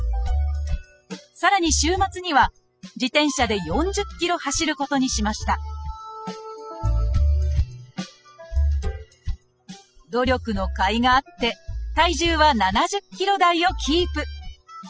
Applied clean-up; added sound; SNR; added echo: classical method spectral subtraction.